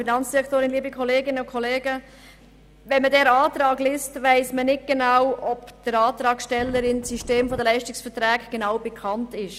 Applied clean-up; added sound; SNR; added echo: none; Wind; 15 dB; none.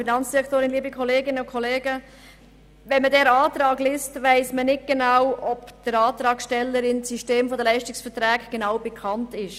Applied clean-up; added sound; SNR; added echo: none; none; none; none.